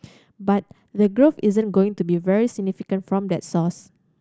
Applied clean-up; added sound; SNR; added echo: none; none; none; none.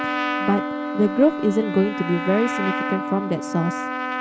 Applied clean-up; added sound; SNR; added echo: none; Wind instrument, woodwind instrument + Trumpet; 4 dB; none.